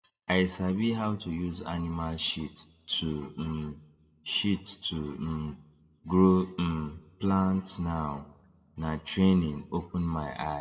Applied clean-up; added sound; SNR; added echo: none; none; none; reverberation time 0.9 s.